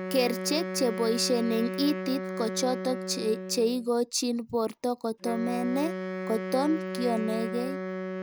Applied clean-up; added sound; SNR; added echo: none; Wind instrument, woodwind instrument; 6 dB; none.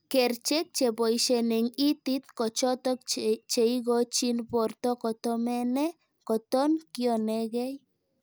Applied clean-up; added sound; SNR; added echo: none; none; none; none.